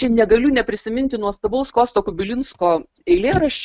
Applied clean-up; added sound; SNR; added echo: neural mask model RNNoise.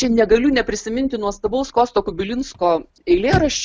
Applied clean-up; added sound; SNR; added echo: none; Chirp, tweet / Slam / Car; 14 dB; none.